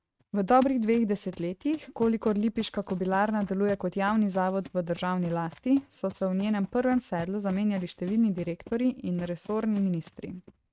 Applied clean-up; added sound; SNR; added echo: neural mask model RNNoise.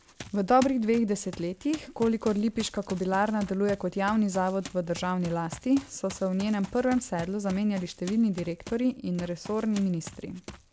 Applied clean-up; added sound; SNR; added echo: none; Run; 17 dB; none.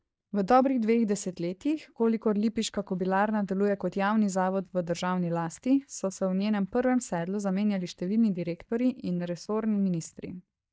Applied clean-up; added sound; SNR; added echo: neural mask model DeepFilterNet 3.